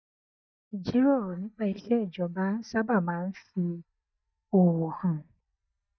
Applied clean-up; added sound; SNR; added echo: neural mask model DeepFilterNet 3.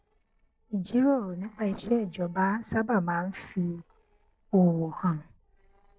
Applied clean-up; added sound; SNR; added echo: neural separator model SepFormer DNS4.